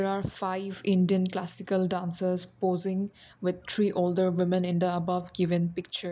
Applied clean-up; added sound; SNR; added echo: none; none; none; none.